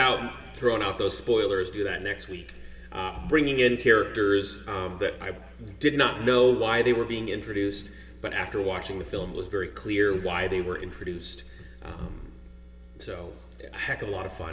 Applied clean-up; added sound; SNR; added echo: none; none; none; reverberation time 1.9 s.